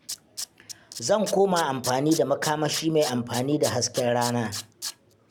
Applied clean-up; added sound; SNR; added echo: none; Tools; 12 dB; none.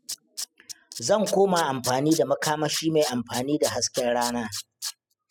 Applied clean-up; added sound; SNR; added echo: classical method spectral subtraction.